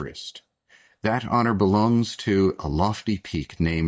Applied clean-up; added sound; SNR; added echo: neural mask model DeepFilterNet 3.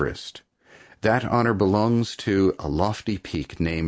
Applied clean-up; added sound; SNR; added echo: none; none; none; none.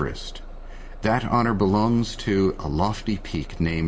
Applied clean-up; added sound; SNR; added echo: none; Bus; 13 dB; reverberation time 0.3 s.